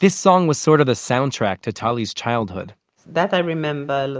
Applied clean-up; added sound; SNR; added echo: none; none; none; none.